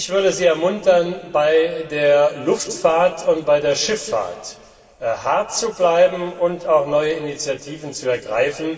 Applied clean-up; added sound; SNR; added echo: none; none; none; reverberation time 1.8 s.